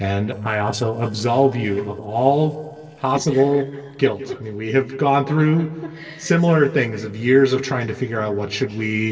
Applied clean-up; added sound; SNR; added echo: neural separator model SepFormer DNS4.